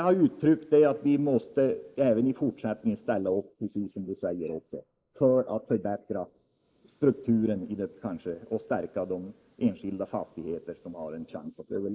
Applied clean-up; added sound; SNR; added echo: neural mask model Resemble Enhance denoiser.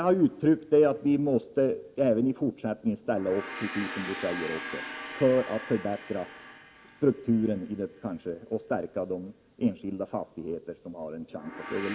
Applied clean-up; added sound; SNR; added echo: none; Gong; 15 dB; none.